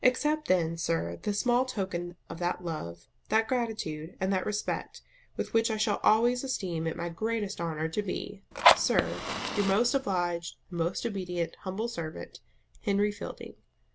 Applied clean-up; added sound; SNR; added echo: none; Fire; -2 dB; none.